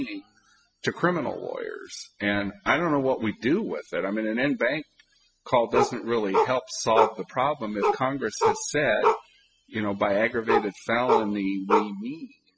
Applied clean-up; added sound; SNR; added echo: classical method spectral subtraction.